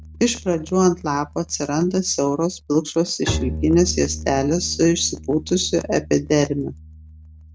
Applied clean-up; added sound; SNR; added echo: none; Bowed string instrument; 12 dB; none.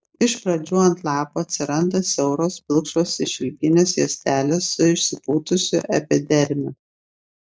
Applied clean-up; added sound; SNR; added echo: neural mask model Resemble Enhance denoiser.